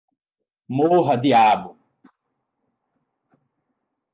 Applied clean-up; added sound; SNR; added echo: none; none; none; none.